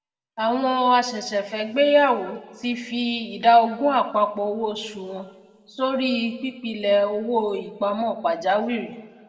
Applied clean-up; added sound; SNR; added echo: none; none; none; reverberation time 1.6 s.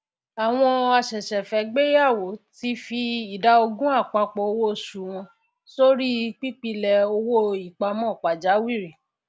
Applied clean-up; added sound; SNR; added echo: none; none; none; none.